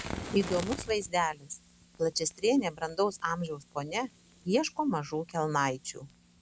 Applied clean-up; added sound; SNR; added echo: none; Fire; 14 dB; none.